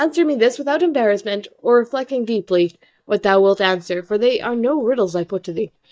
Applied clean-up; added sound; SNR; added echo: neural mask model DeepFilterNet 3.